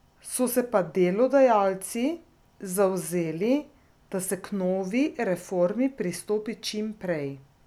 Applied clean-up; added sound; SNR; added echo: none; none; none; none.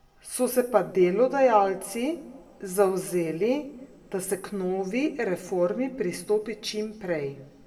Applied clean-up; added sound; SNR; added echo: none; none; none; reverberation time 0.9 s.